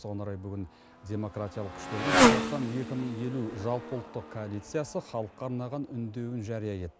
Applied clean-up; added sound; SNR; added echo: none; Motorcycle; -2 dB; none.